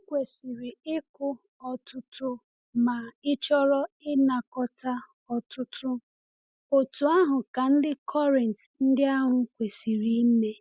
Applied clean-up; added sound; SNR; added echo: none; none; none; none.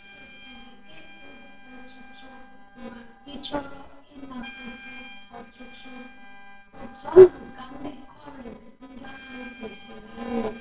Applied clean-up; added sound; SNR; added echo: neural separator model SepFormer WHAMR!.